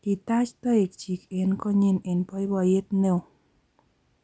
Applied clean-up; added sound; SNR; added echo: none; none; none; none.